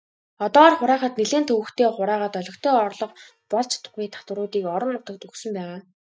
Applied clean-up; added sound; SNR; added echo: neural mask model DeepFilterNet 3.